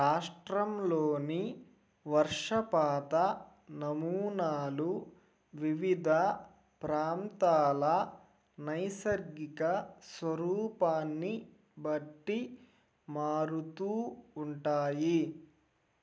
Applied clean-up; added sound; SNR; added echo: none; none; none; none.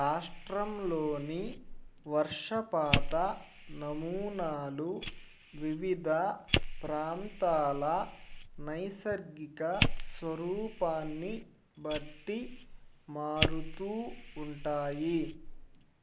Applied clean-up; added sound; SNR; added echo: none; Fire; 1 dB; none.